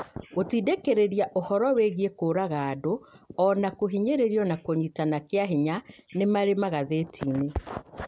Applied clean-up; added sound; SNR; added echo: none; none; none; none.